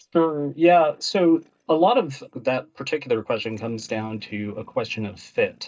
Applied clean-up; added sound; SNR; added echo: neural mask model DeepFilterNet 3.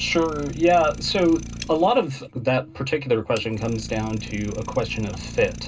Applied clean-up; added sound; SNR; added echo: none; Idling; 13 dB; reverberation time 0.2 s.